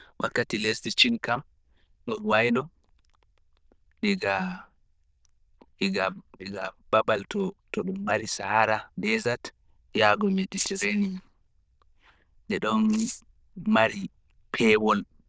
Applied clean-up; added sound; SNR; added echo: neural diffusion model UNIVERSE++.